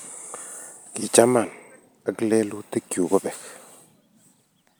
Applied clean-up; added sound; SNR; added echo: none; none; none; none.